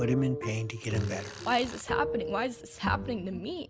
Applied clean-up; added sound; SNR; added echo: none; Tools; 16 dB; none.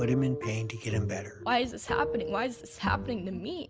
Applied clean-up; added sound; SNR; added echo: none; none; none; none.